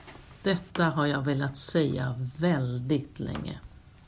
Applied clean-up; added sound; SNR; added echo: none; none; none; none.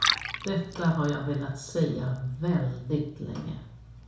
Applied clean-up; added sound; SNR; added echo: none; Liquid; 6 dB; reverberation time 0.6 s.